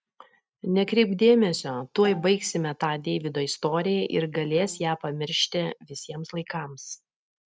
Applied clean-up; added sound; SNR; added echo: neural mask model RNNoise.